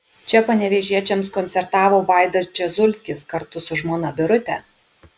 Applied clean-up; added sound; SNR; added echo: none; none; none; none.